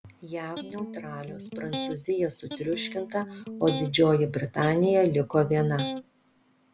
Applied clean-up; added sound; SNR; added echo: none; Electric guitar; 11 dB; none.